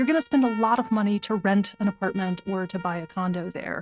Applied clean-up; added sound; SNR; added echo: neural mask model RNNoise.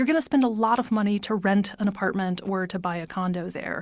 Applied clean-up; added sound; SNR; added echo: none; none; none; none.